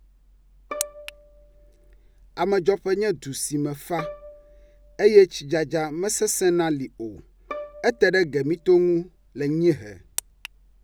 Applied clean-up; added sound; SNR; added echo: none; Bowed string instrument; 20 dB; none.